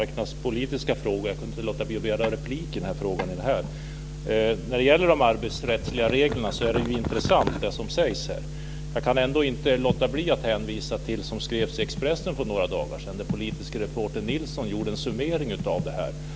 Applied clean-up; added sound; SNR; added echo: none; Tap / Wood; 13 dB; none.